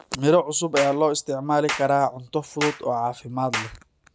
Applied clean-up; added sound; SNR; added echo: none; Clapping; 11 dB; none.